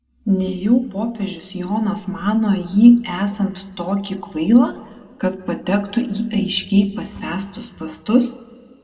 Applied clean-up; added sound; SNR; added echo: none; none; none; reverberation time 1.1 s.